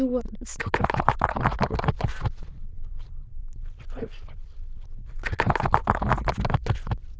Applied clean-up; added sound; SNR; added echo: neural diffusion model UNIVERSE++.